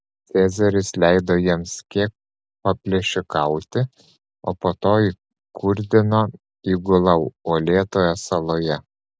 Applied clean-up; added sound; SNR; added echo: none; none; none; none.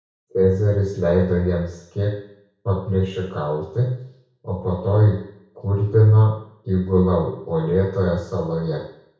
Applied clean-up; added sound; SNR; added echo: none; none; none; reverberation time 0.6 s.